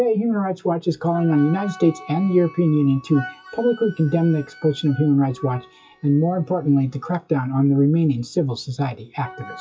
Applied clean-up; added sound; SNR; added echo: classical method WPE with log-MMSE.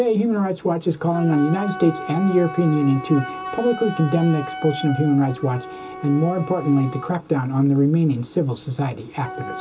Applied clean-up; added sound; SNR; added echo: none; Wind instrument, woodwind instrument; 13 dB; reverberation time 0.2 s.